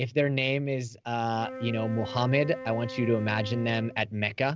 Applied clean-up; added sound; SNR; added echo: none; Wind instrument, woodwind instrument; 13 dB; none.